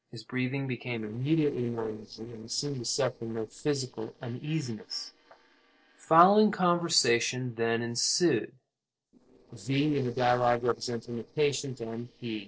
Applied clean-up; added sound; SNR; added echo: neural separator model SepFormer DNS4.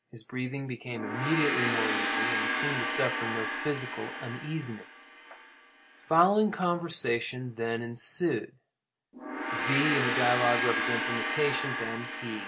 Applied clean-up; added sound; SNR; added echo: none; Gong; 2 dB; none.